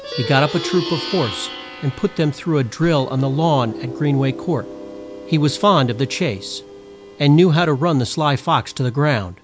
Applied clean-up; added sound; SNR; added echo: none; Plucked string instrument; 13 dB; none.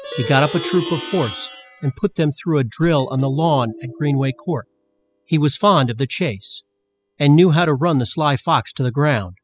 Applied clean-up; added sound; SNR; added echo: classical method spectral subtraction.